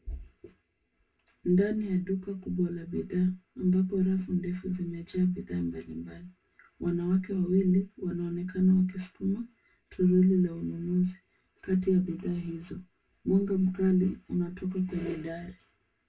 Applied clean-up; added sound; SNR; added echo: none; none; none; reverberation time 0.2 s.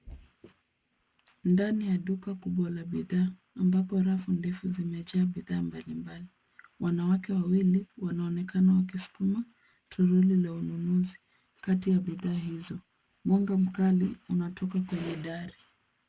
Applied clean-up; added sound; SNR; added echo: none; none; none; none.